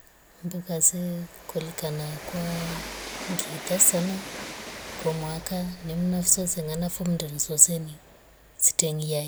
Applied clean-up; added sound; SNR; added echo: none; Train; 13 dB; none.